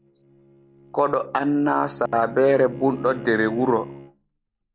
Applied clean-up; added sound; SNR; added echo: none; Bowed string instrument; 16 dB; none.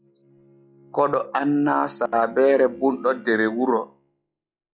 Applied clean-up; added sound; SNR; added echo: classical method log-MMSE.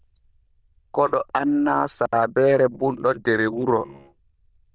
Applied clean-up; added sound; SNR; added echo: neural diffusion model UNIVERSE++.